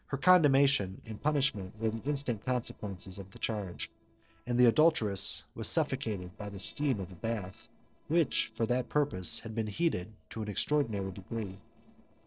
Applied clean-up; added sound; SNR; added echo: neural separator model SepFormer DNS4.